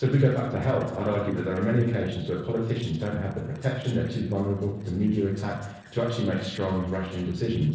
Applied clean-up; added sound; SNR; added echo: neural separator model SepFormer DNS4.